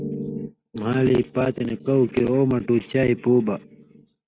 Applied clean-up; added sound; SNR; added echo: neural mask model RNNoise.